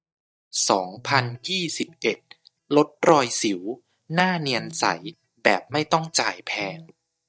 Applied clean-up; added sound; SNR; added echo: neural mask model DeepFilterNet 3.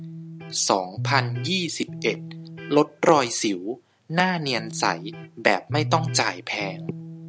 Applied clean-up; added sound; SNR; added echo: none; Electric guitar; 10 dB; none.